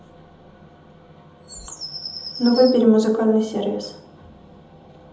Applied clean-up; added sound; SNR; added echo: none; Bird vocalization, bird call, bird song; 14 dB; reverberation time 1.2 s.